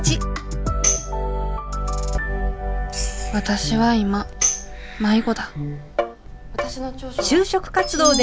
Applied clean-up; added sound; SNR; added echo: none; Tambourine + Brass instrument; 6 dB; none.